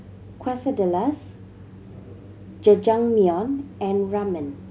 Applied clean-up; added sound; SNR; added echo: none; none; none; none.